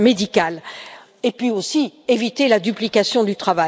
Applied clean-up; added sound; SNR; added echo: none; none; none; none.